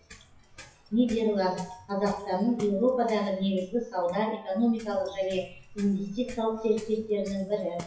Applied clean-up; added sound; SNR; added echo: classical method WPE with log-MMSE.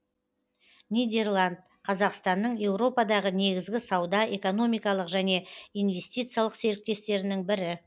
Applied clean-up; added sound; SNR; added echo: none; none; none; none.